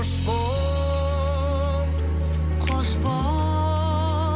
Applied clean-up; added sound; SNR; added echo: none; none; none; none.